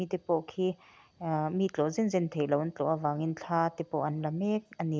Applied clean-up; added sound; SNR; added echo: none; none; none; none.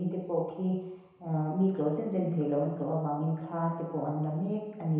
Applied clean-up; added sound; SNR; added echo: none; none; none; reverberation time 1.0 s.